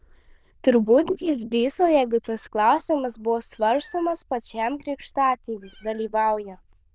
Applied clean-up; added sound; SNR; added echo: neural diffusion model UNIVERSE++.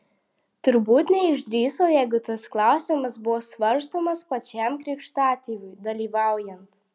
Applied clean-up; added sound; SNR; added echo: none; none; none; none.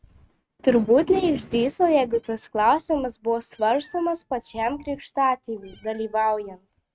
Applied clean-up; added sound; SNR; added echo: neural mask model RNNoise.